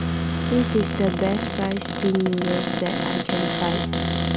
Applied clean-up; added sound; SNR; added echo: none; Bowed string instrument + Cupboard open or close; 0 dB; none.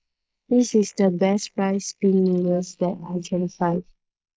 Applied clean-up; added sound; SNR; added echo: neural mask model Resemble Enhance denoiser.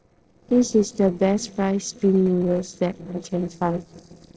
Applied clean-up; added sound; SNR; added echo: neural separator model SepFormer DNS4.